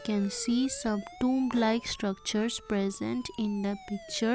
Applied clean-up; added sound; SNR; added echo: none; Siren; 19 dB; none.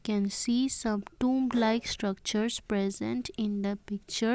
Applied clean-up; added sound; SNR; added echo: none; none; none; none.